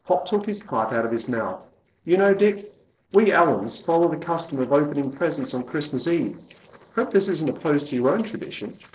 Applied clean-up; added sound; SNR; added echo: neural separator model SepFormer DNS4.